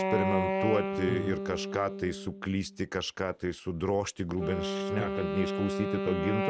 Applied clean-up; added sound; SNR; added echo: none; Wind instrument, woodwind instrument; 2 dB; none.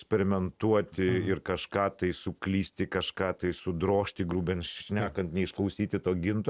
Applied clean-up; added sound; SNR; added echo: none; none; none; none.